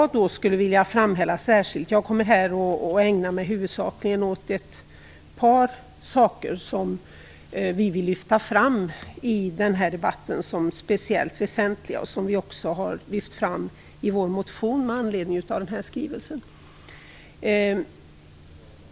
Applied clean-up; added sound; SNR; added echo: none; none; none; none.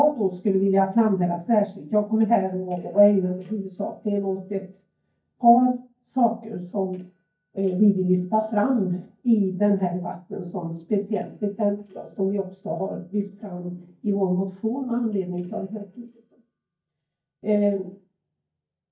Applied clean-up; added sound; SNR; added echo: neural mask model DeepFilterNet 3.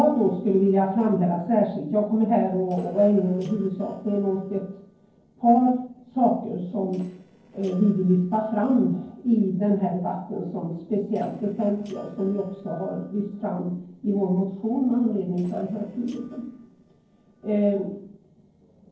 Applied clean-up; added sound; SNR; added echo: neural separator model SepFormer DNS4.